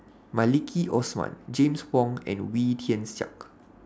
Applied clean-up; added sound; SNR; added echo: none; none; none; none.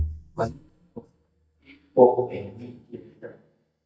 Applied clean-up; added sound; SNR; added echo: neural mask model DeepFilterNet 3.